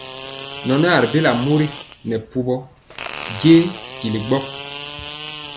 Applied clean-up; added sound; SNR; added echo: none; Fart; 11 dB; none.